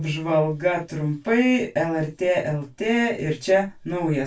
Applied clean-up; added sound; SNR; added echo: none; none; none; reverberation time 0.2 s.